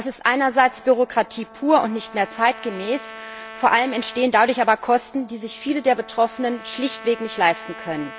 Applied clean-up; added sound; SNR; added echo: none; Trumpet; 18 dB; none.